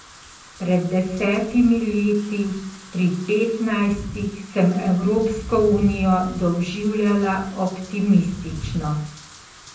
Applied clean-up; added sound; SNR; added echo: none; Wind / Rain; 15 dB; reverberation time 0.6 s.